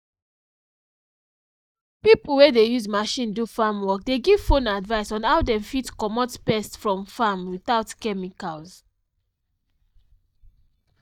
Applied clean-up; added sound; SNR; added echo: neural mask model DeepFilterNet 3.